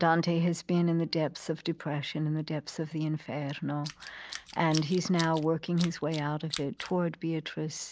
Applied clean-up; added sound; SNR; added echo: none; Tools; 13 dB; none.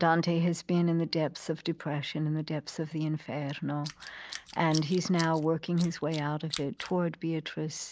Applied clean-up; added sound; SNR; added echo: neural mask model Resemble Enhance denoiser.